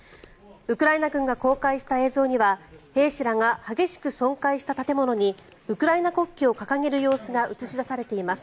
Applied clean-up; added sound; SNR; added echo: none; none; none; none.